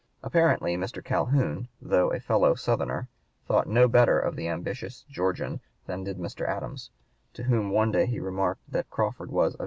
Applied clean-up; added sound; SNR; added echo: none; none; none; none.